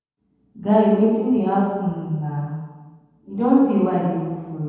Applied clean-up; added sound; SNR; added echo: none; none; none; reverberation time 1.2 s.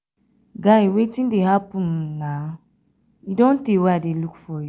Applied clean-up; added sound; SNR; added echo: none; none; none; none.